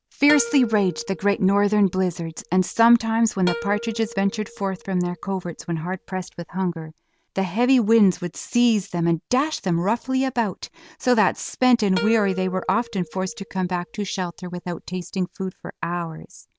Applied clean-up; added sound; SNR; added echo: none; Plucked string instrument; 15 dB; none.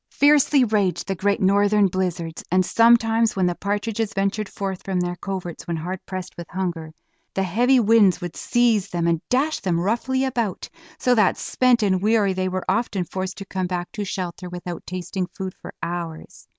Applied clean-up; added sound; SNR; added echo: none; none; none; none.